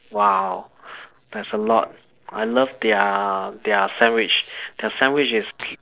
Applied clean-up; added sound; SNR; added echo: neural separator model SepFormer DNS4.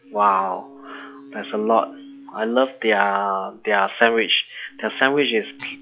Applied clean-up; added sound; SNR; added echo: classical method log-MMSE.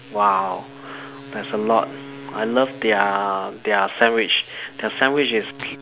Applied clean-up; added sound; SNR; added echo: none; Wind instrument, woodwind instrument; 19 dB; none.